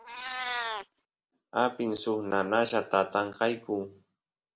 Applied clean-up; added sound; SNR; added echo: none; Meow; 11 dB; none.